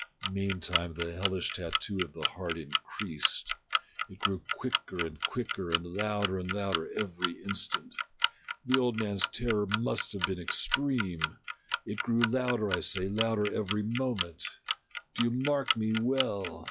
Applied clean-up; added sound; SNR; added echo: classical method log-MMSE.